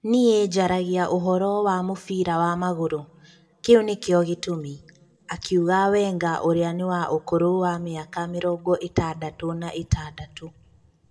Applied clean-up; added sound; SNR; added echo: none; none; none; reverberation time 0.3 s.